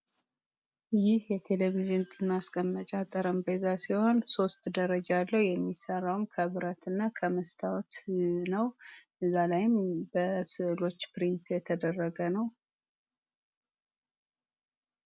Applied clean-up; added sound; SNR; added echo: none; none; none; none.